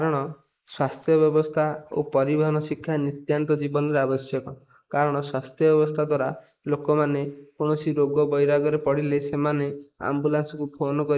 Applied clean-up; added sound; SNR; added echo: neural mask model Resemble Enhance denoiser.